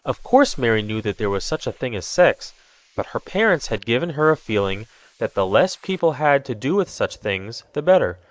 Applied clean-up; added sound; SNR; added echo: neural mask model Resemble Enhance denoiser.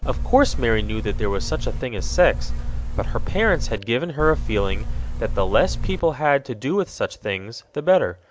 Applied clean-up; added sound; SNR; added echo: none; Buzz; 1 dB; none.